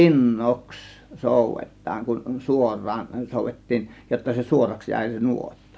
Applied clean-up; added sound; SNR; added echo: none; none; none; none.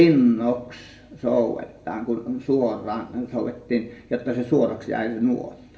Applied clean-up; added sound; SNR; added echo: none; none; none; reverberation time 0.5 s.